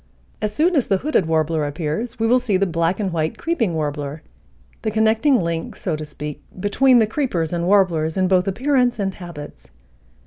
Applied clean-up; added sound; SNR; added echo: none; none; none; none.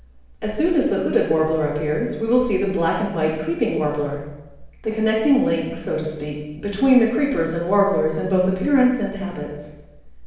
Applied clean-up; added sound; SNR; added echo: none; none; none; reverberation time 0.9 s.